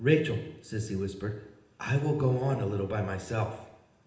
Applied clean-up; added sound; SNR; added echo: none; none; none; reverberation time 0.8 s.